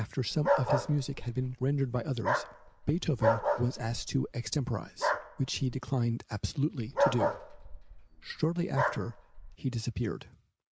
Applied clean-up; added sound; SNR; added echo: none; Bark; 1 dB; none.